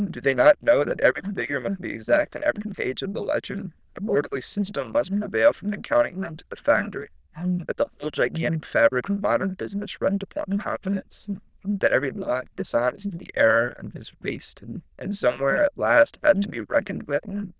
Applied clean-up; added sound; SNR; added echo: neural diffusion model UNIVERSE++.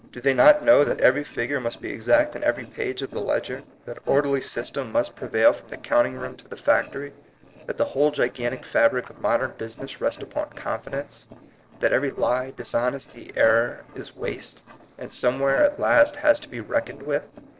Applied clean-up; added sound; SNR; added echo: neural separator model SepFormer DNS4.